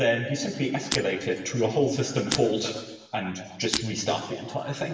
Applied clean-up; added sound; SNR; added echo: none; Shatter; 9 dB; reverberation time 1.3 s.